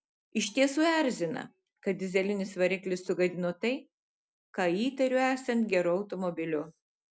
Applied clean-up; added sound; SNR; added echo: none; none; none; none.